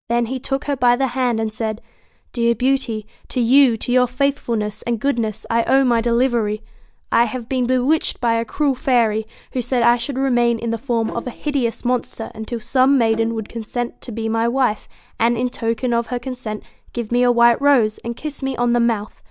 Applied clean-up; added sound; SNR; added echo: neural mask model DeepFilterNet 3.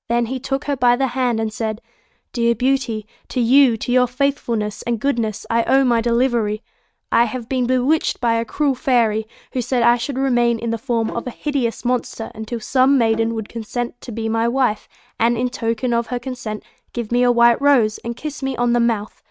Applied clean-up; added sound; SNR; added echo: neural mask model RNNoise.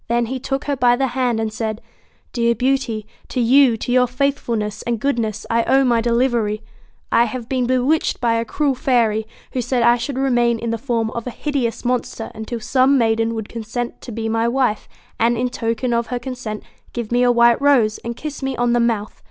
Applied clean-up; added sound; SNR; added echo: none; none; none; none.